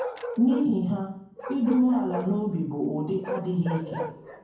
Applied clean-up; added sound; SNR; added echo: none; Bark; 10 dB; reverberation time 0.9 s.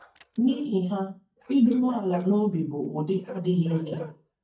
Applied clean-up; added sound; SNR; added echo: neural mask model DeepFilterNet 3.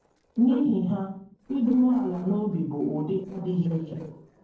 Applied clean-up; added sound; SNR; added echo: neural separator model SepFormer DNS4.